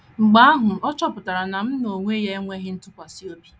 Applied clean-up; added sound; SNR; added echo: none; none; none; none.